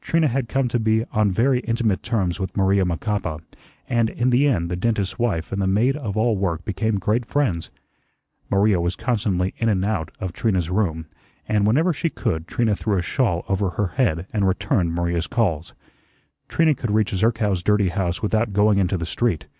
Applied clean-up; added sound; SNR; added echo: none; none; none; none.